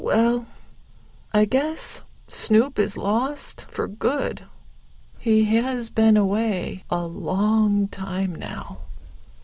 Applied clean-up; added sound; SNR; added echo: none; none; none; none.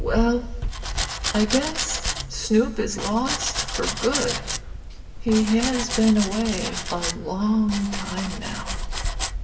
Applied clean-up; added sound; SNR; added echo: none; Domestic sounds, home sounds; 4 dB; reverberation time 0.9 s.